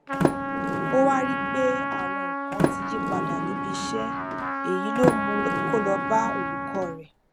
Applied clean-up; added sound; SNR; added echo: none; Sliding door + Trumpet; -2 dB; none.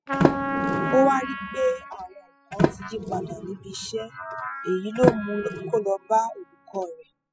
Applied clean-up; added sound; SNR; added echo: classical method spectral subtraction.